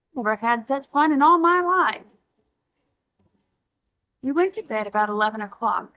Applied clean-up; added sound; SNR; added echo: neural mask model DeepFilterNet 3.